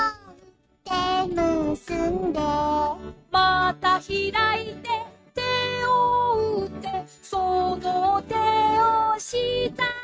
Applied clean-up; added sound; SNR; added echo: neural mask model RNNoise.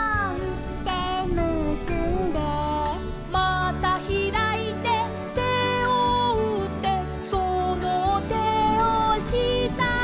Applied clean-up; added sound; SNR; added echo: none; Thunder / Rain; 11 dB; none.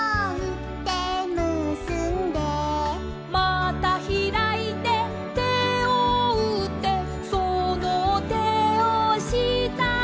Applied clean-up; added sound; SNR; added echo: none; none; none; none.